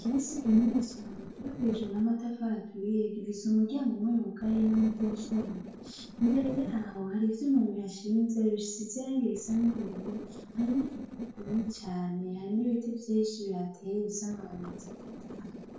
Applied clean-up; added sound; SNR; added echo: neural separator model SepFormer DNS4.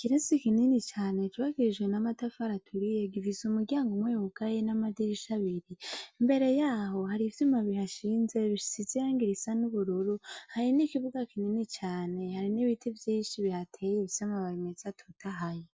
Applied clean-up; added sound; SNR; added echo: none; none; none; none.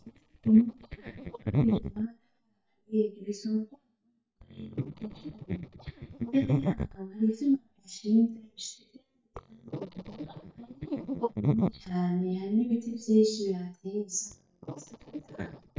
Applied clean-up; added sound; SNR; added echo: neural mask model DeepFilterNet 3.